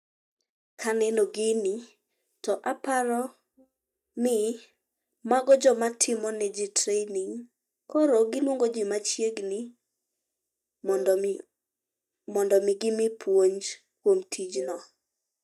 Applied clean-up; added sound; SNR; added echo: neural mask model DeepFilterNet 3.